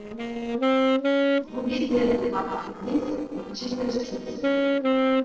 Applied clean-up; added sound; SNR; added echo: neural separator model SepFormer DNS4.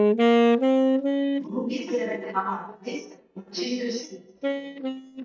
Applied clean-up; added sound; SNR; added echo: neural mask model DeepFilterNet 3.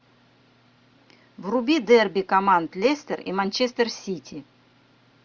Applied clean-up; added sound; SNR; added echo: none; none; none; none.